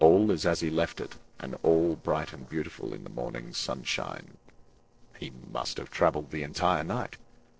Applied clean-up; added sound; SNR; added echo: neural separator model SepFormer DNS4.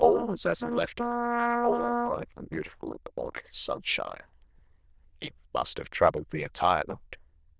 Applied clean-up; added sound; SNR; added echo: neural diffusion model UNIVERSE++.